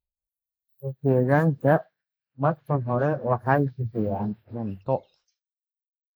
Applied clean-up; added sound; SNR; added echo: neural mask model Resemble Enhance denoiser.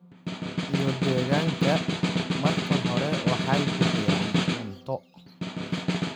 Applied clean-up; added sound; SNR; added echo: none; Snare drum; -5 dB; none.